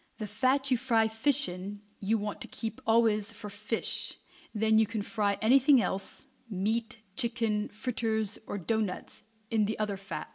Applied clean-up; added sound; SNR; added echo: none; none; none; reverberation time 0.4 s.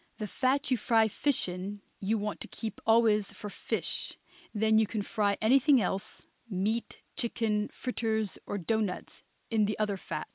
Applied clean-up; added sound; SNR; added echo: none; none; none; none.